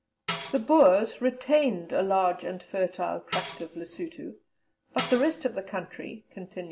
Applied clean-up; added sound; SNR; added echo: none; Tambourine; -4 dB; none.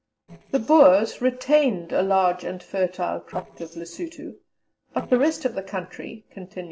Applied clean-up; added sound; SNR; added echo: neural separator model SepFormer DNS4.